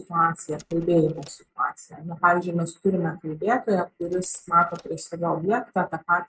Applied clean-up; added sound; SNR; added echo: neural mask model RNNoise.